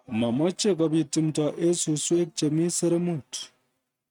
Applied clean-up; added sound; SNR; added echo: neural mask model RNNoise.